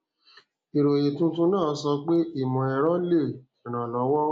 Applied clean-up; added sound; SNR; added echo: none; none; none; none.